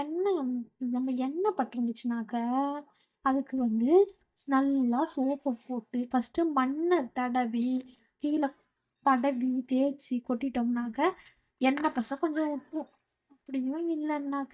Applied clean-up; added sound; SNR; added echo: neural mask model DeepFilterNet 3.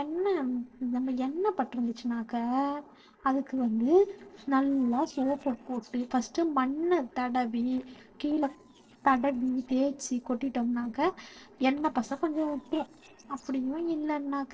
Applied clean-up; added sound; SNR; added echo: neural separator model SepFormer DNS4.